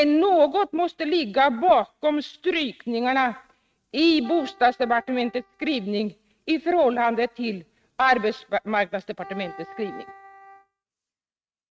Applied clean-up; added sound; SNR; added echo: neural mask model RNNoise.